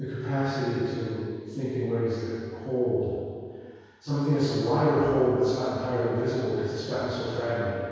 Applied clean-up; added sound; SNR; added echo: none; none; none; reverberation time 2.2 s.